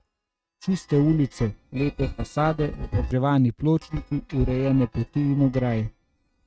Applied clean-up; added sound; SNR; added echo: neural mask model RNNoise.